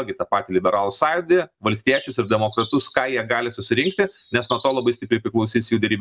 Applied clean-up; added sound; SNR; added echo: none; Bird; 12 dB; none.